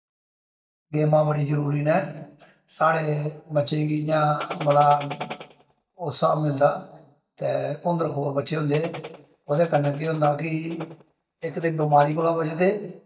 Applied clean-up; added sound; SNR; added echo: neural mask model DeepFilterNet 3.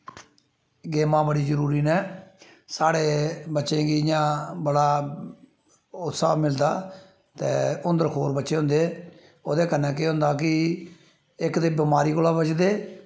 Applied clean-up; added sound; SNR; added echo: none; none; none; none.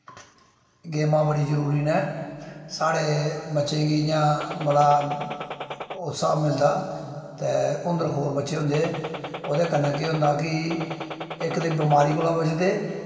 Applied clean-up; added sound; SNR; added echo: none; Gunshot, gunfire; 11 dB; reverberation time 2.5 s.